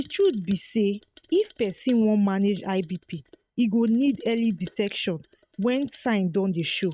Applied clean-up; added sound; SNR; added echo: neural mask model RNNoise.